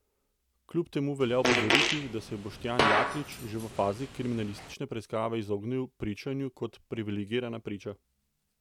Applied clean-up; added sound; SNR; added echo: none; Fart; -3 dB; none.